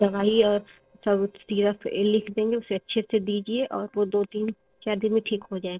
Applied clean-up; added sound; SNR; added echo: neural separator model SepFormer DNS4.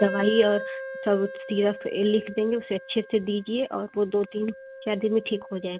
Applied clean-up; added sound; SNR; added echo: none; Wind instrument, woodwind instrument; 12 dB; none.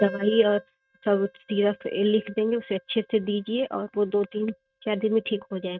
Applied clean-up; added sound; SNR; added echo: neural mask model RNNoise.